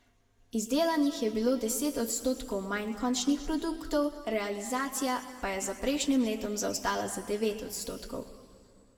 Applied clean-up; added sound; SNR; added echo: none; none; none; reverberation time 1.9 s.